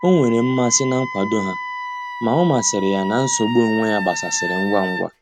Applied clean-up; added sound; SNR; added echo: none; Wind instrument, woodwind instrument; 9 dB; none.